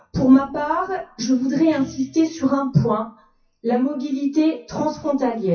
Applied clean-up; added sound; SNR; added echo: classical method WPE with log-MMSE.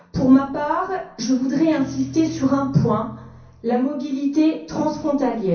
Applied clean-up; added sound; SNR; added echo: none; Guitar; 19 dB; reverberation time 0.6 s.